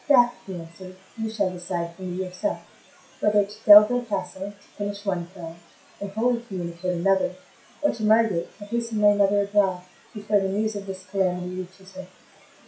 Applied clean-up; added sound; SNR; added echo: classical method WPE with log-MMSE.